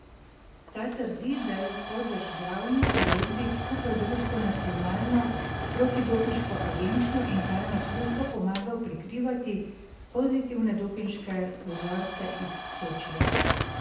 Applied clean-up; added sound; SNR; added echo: none; Tick / Hiss / Explosion / Fire; 2 dB; reverberation time 0.8 s.